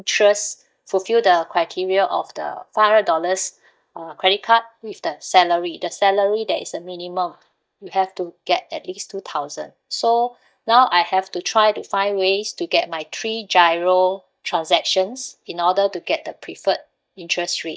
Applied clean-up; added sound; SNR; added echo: neural mask model DeepFilterNet 3.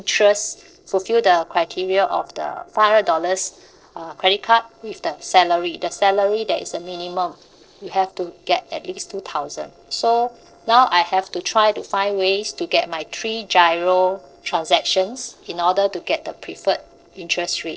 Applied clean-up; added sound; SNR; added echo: neural separator model SepFormer DNS4.